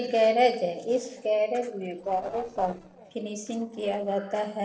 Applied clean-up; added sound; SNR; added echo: neural separator model SepFormer DNS4.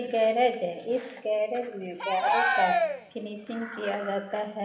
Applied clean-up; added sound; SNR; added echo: none; Cheering; 0 dB; reverberation time 1.0 s.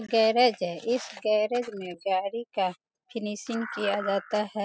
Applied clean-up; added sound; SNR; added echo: none; none; none; none.